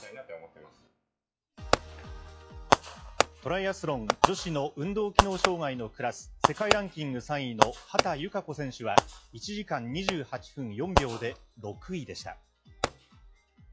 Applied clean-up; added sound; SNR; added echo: classical method log-MMSE.